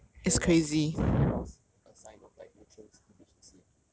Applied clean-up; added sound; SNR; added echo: none; none; none; none.